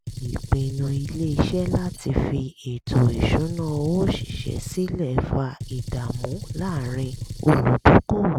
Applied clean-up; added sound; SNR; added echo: none; Gunshot, gunfire; 11 dB; none.